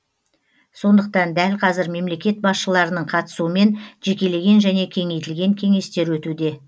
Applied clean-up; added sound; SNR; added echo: none; none; none; none.